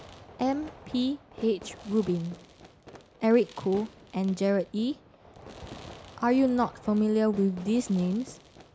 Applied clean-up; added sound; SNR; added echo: none; Fireworks; 19 dB; none.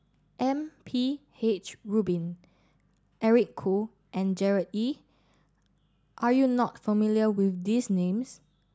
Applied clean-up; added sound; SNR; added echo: none; none; none; none.